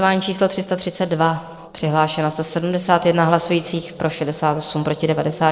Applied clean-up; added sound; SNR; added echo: neural separator model SepFormer DNS4.